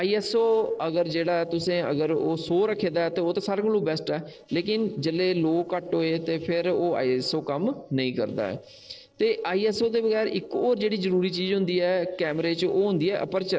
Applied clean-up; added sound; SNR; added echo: neural separator model SepFormer DNS4.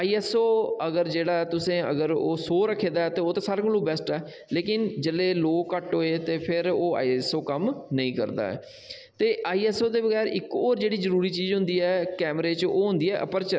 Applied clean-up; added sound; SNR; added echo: none; none; none; none.